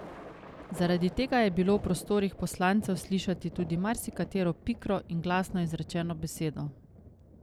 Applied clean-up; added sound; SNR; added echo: none; Thunder; 16 dB; none.